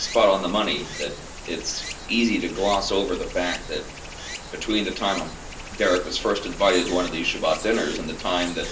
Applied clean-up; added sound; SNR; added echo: none; Stream; 11 dB; reverberation time 0.3 s.